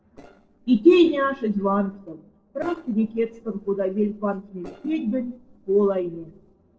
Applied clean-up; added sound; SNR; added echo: neural separator model SepFormer DNS4.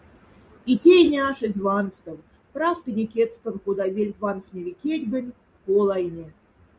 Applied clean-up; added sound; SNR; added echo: none; none; none; none.